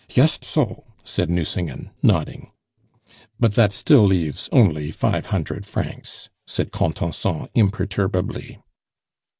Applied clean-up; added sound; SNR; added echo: none; none; none; none.